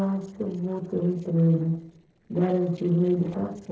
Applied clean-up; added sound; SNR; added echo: neural separator model SepFormer DNS4.